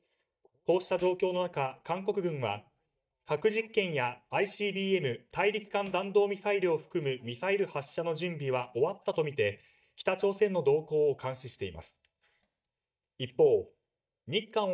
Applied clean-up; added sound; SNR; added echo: neural mask model DeepFilterNet 3.